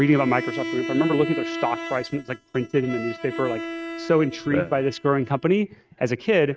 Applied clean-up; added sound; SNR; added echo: neural mask model RNNoise.